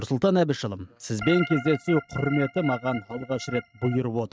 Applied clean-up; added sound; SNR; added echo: neural mask model RNNoise.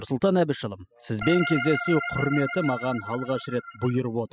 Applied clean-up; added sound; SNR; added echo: classical method spectral subtraction.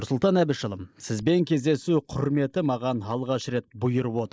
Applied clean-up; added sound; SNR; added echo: neural mask model Resemble Enhance denoiser.